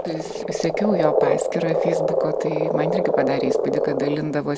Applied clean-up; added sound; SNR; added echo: none; Frog; -3 dB; none.